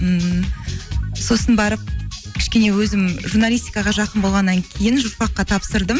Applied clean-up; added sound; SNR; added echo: none; none; none; none.